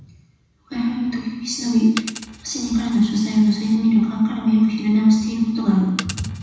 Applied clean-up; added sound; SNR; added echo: none; Coin (dropping); 20 dB; reverberation time 1.1 s.